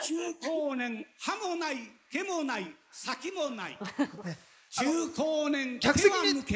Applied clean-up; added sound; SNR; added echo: neural mask model Resemble Enhance denoiser.